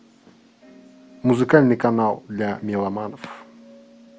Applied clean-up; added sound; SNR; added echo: none; none; none; none.